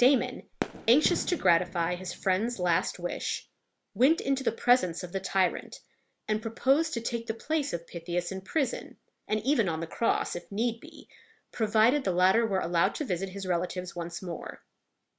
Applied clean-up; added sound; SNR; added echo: none; Fireworks; 11 dB; none.